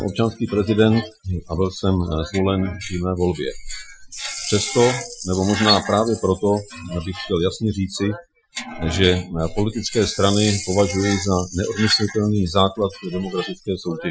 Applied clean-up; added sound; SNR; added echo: classical method Wiener filter.